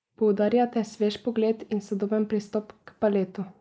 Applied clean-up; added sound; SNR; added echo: neural mask model Resemble Enhance denoiser.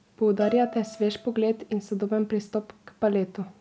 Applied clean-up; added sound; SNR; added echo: none; Bowed string instrument; 15 dB; none.